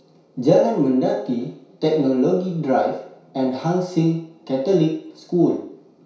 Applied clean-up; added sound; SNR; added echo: none; none; none; reverberation time 0.6 s.